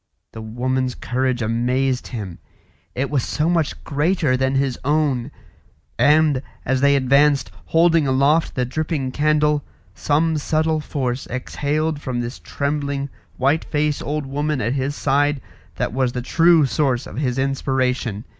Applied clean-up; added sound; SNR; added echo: none; none; none; none.